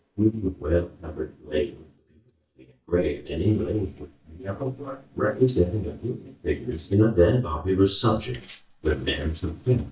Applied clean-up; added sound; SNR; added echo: neural mask model DeepFilterNet 3.